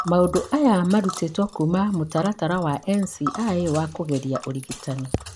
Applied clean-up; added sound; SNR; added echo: none; Tick; 15 dB; none.